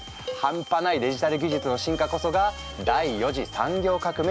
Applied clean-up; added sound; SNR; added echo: none; none; none; none.